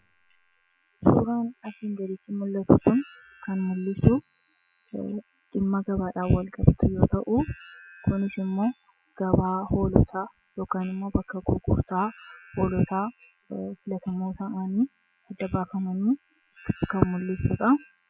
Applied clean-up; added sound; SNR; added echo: classical method spectral subtraction.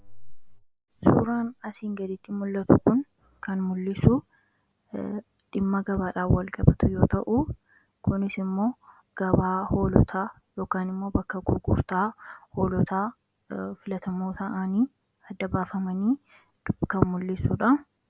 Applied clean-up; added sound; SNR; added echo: none; none; none; none.